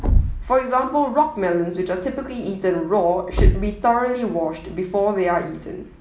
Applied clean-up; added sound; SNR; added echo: none; Thump, thud; 3 dB; none.